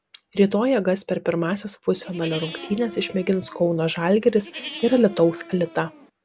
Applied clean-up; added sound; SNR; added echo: none; Livestock, farm animals, working animals; 15 dB; none.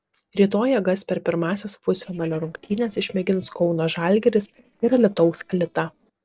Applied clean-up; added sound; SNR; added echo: neural separator model SepFormer DNS4.